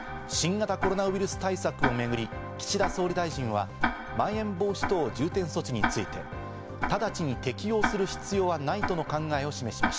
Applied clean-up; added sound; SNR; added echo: none; Tick-tock; 5 dB; none.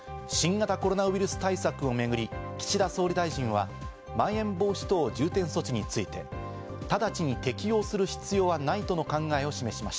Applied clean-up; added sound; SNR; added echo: none; none; none; none.